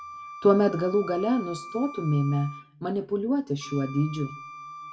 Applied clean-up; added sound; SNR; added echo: none; Wind instrument, woodwind instrument; 15 dB; reverberation time 0.6 s.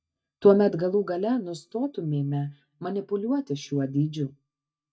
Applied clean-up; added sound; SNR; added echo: neural mask model DeepFilterNet 3.